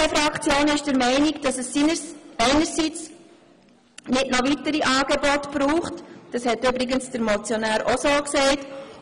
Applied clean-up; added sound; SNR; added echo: none; none; none; none.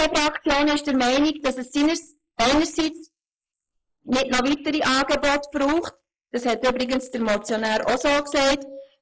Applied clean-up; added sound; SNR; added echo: neural mask model Resemble Enhance denoiser.